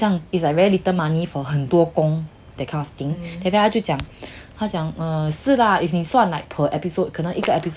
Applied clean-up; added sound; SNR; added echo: none; Fart; 12 dB; none.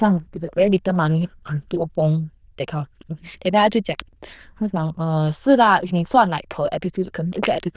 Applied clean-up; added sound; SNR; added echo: neural diffusion model UNIVERSE++.